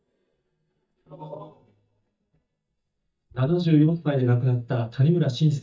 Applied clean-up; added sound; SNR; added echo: neural mask model DeepFilterNet 3.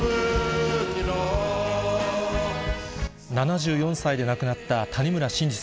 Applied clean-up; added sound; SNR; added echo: none; none; none; none.